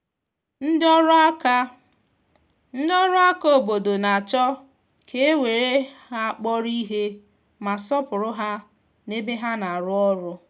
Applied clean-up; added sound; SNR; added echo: none; none; none; none.